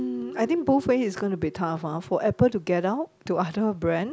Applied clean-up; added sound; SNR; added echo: none; Keyboard (musical); 18 dB; none.